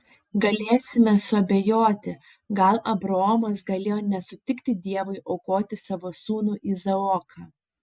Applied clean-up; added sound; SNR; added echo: none; none; none; none.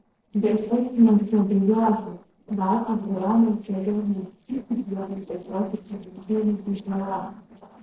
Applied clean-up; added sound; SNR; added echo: neural separator model SepFormer DNS4.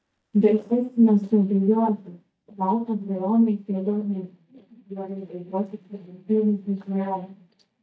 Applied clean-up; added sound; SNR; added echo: neural mask model DeepFilterNet 3.